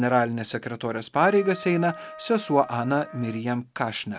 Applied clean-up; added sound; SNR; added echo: none; Trumpet; 17 dB; none.